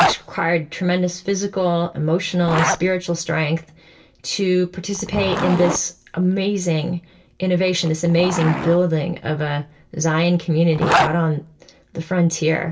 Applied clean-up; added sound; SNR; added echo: none; Zipper (clothing); 8 dB; reverberation time 0.2 s.